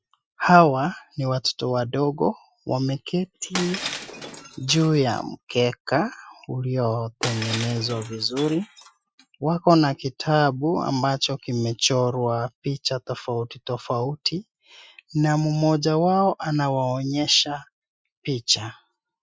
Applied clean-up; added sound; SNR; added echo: classical method Wiener filter.